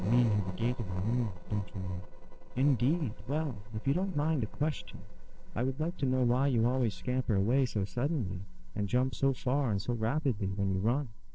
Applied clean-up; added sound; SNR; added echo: neural separator model SepFormer DNS4.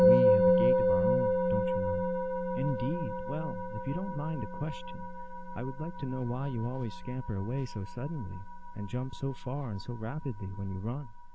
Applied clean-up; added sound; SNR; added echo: none; Musical instrument; -5 dB; none.